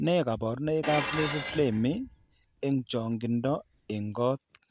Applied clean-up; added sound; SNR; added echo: none; Dishes, pots, and pans; 9 dB; none.